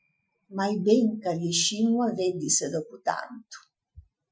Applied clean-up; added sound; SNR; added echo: classical method Wiener filter.